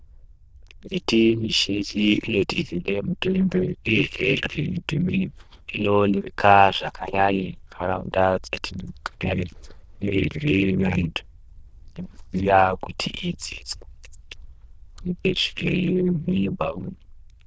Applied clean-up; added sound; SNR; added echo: neural diffusion model UNIVERSE++.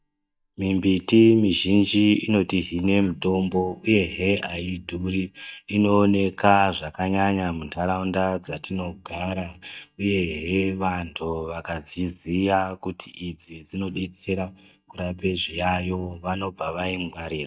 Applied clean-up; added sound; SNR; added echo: neural mask model DeepFilterNet 3.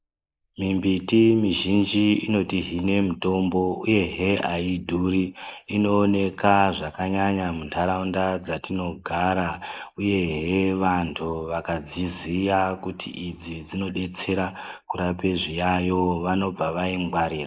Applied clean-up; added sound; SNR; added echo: neural mask model Resemble Enhance denoiser.